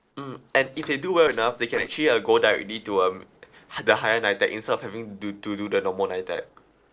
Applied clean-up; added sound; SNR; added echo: neural separator model SepFormer DNS4.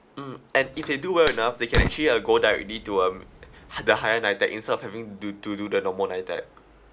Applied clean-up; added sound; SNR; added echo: none; Fire; 5 dB; none.